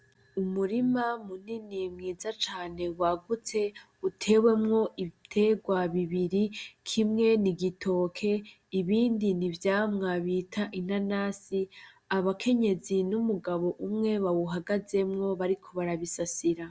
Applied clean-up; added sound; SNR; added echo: none; none; none; none.